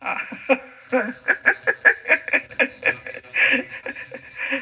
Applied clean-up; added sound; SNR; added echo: none; none; none; reverberation time 0.4 s.